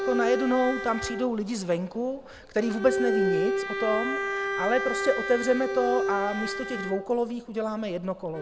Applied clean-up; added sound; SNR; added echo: none; Bowed string instrument; 3 dB; none.